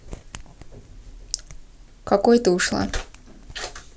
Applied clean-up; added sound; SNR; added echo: none; none; none; none.